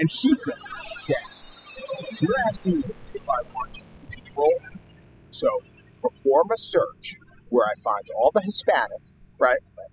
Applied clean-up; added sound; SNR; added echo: classical method spectral subtraction.